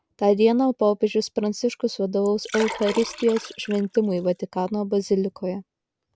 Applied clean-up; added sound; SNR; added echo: none; Liquid; 13 dB; none.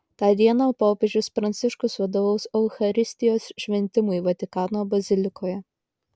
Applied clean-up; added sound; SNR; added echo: none; none; none; none.